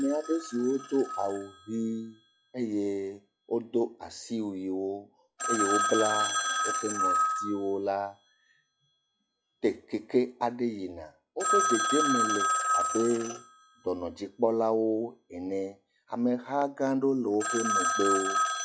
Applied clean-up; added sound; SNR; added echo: classical method log-MMSE.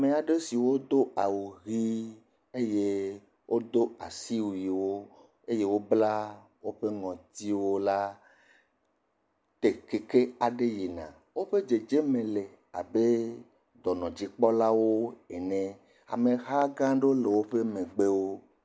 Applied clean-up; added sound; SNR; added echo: none; none; none; none.